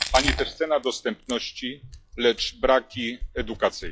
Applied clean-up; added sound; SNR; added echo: classical method log-MMSE.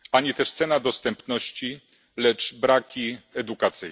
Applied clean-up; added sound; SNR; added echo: none; none; none; none.